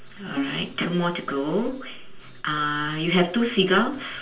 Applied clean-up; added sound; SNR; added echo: none; Bowed string instrument; 11 dB; reverberation time 0.3 s.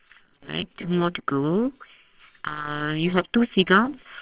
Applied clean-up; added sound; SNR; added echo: neural separator model SepFormer WHAMR!.